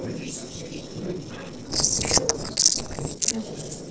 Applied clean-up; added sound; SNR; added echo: neural separator model SepFormer DNS4.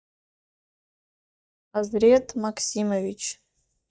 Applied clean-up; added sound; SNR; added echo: neural mask model DeepFilterNet 3.